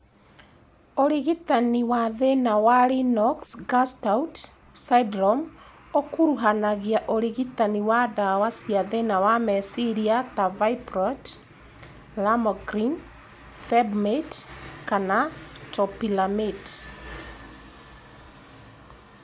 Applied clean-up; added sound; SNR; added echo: none; none; none; none.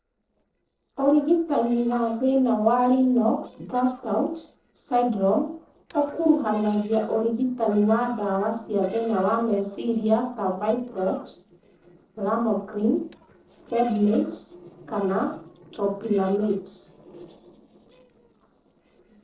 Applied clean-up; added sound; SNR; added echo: neural separator model SepFormer DNS4.